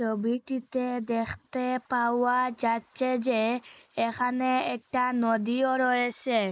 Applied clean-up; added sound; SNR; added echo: neural mask model Resemble Enhance denoiser.